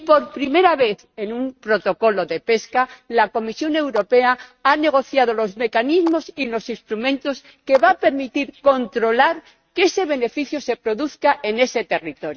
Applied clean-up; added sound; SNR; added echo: neural mask model RNNoise.